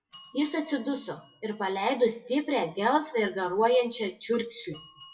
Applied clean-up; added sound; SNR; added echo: classical method WPE with log-MMSE.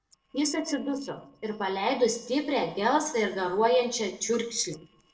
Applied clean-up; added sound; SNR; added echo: neural separator model SepFormer DNS4.